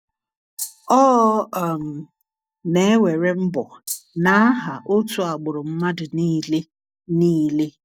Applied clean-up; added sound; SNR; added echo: neural mask model DeepFilterNet 3.